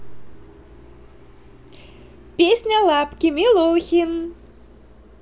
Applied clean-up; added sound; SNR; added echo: none; none; none; none.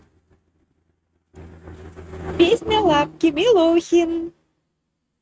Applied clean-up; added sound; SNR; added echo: neural mask model RNNoise.